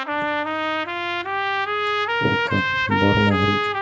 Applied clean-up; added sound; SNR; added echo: none; Trumpet; -3 dB; reverberation time 0.6 s.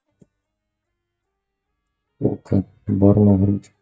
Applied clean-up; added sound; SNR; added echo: neural mask model DeepFilterNet 3.